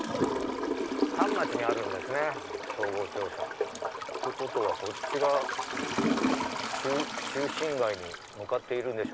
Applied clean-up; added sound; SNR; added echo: none; Toilet flush / Gurgling; -1 dB; none.